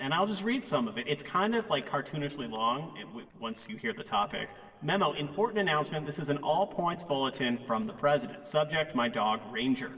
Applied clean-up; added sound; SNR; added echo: neural separator model SepFormer DNS4.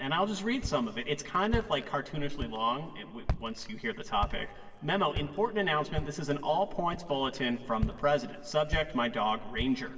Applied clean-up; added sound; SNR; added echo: none; Walk, footsteps; 9 dB; reverberation time 1.8 s.